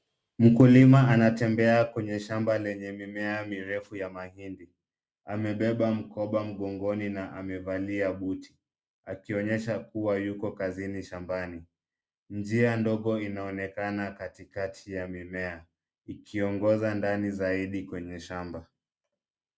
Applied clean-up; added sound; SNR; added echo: none; none; none; none.